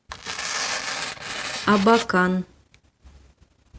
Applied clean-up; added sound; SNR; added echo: none; Tearing; 5 dB; none.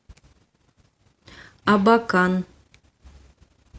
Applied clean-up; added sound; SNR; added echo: none; none; none; none.